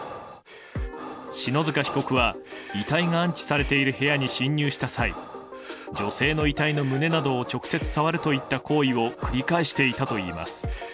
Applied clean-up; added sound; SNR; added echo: none; Breathing; 14 dB; none.